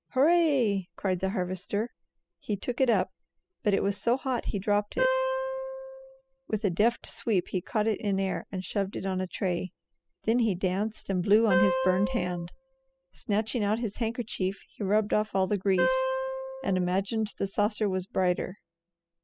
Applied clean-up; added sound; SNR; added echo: classical method spectral subtraction.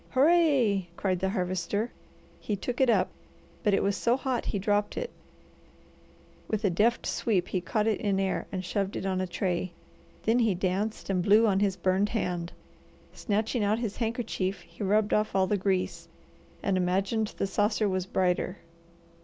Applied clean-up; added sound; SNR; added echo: none; none; none; none.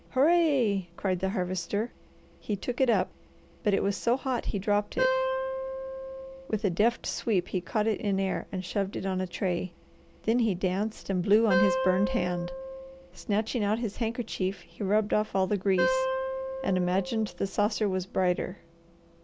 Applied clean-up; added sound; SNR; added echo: none; Wind instrument, woodwind instrument; 4 dB; none.